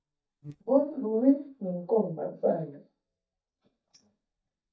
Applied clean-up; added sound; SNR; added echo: neural mask model DeepFilterNet 3.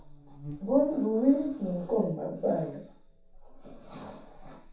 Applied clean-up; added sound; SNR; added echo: none; Buzz; 18 dB; reverberation time 0.7 s.